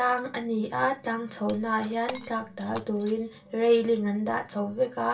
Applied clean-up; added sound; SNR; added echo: none; Shatter; 17 dB; reverberation time 0.2 s.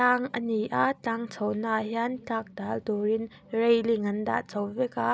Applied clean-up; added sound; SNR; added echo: none; none; none; none.